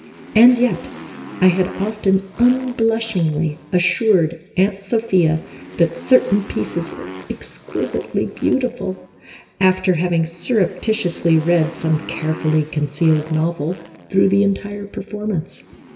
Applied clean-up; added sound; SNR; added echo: none; Motorcycle; 18 dB; reverberation time 1.9 s.